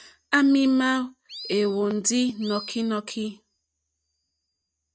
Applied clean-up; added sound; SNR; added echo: neural mask model RNNoise.